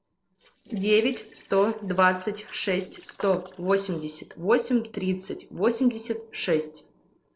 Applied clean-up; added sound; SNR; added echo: neural separator model SepFormer DNS4.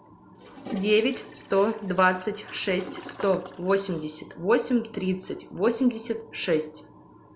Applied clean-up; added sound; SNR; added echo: none; Toilet flush; 16 dB; none.